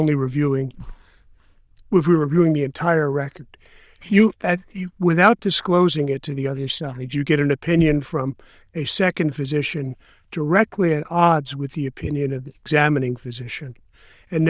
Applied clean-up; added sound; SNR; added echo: neural diffusion model UNIVERSE++.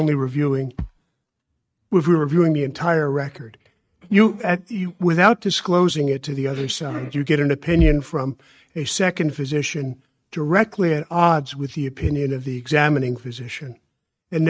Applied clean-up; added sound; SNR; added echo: neural mask model RNNoise.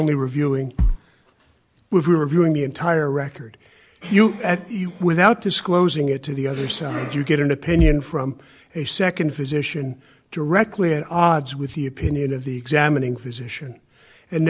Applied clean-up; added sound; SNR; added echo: none; Bass drum; -1 dB; none.